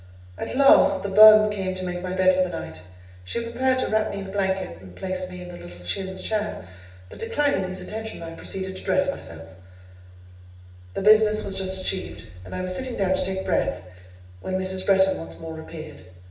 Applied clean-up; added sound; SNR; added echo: none; Wind; 13 dB; reverberation time 0.7 s.